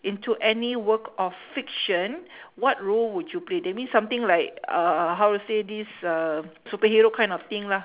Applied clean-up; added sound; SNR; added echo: none; none; none; none.